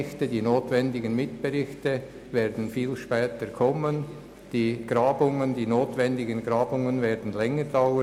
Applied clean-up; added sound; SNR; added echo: none; none; none; none.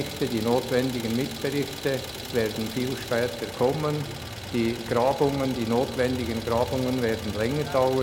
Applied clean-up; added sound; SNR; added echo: none; Idling; 10 dB; none.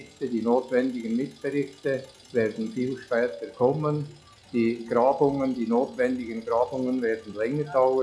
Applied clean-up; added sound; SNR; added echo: classical method log-MMSE.